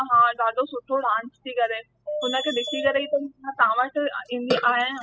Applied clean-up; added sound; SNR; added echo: classical method spectral subtraction.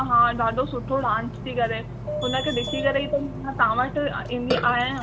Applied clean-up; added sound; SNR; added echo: none; Burping, eructation; 7 dB; none.